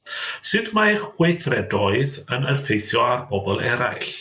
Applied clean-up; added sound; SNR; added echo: neural mask model Resemble Enhance denoiser.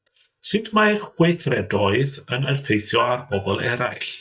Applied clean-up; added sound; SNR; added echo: neural mask model DeepFilterNet 3.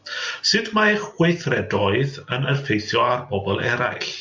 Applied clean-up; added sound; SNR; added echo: none; none; none; none.